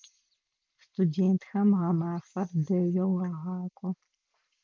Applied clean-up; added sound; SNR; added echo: none; none; none; none.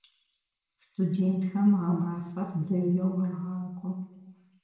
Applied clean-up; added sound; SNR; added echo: none; none; none; reverberation time 1.0 s.